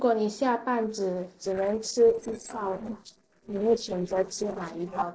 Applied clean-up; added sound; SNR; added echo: neural separator model SepFormer DNS4.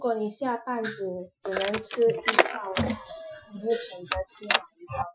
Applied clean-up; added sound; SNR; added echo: classical method Wiener filter.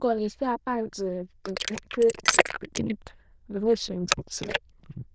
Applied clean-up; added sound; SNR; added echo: neural diffusion model UNIVERSE++.